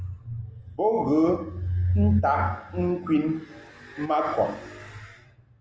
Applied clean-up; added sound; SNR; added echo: none; none; none; none.